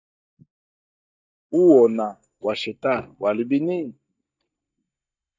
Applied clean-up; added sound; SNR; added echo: neural mask model DeepFilterNet 3.